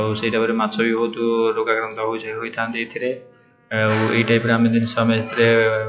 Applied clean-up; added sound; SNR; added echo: classical method log-MMSE.